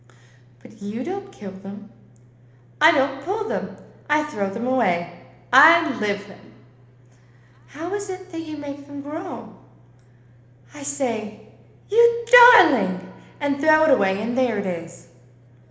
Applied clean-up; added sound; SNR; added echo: none; none; none; reverberation time 1.0 s.